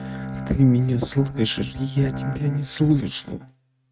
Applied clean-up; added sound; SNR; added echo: neural mask model RNNoise.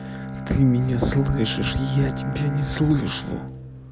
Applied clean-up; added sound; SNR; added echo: none; Bowed string instrument; 7 dB; none.